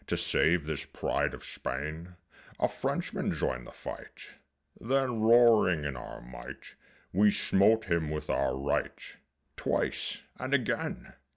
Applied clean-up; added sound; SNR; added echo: none; none; none; none.